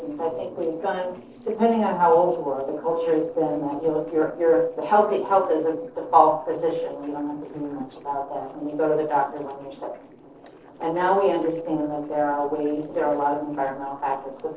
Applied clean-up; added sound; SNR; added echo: neural separator model SepFormer DNS4.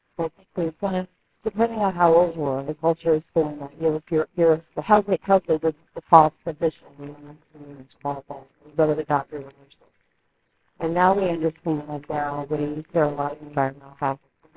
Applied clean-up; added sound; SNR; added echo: neural separator model SepFormer WHAMR!.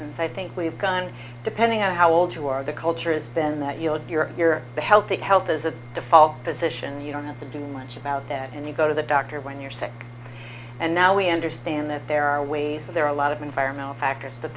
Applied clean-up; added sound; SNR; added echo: none; none; none; none.